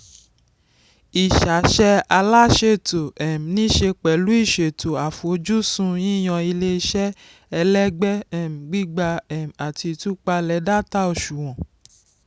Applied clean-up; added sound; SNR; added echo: none; none; none; none.